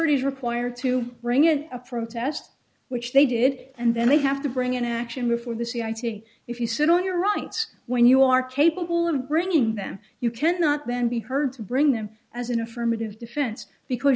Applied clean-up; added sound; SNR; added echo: none; none; none; none.